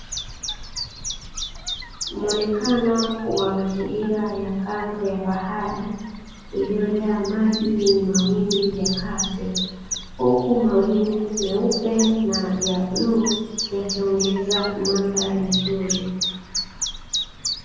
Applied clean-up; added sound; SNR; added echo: none; Chirp, tweet; 8 dB; reverberation time 1.3 s.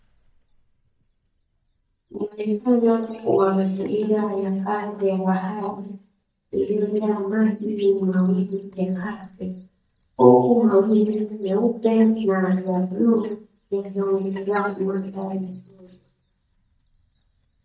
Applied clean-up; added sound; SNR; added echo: neural mask model DeepFilterNet 3.